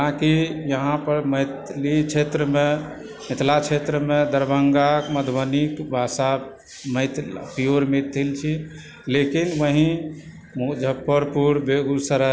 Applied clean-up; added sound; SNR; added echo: none; none; none; none.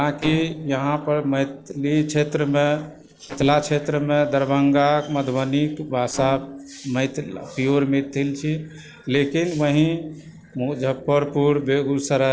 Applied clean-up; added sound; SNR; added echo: neural separator model SepFormer DNS4.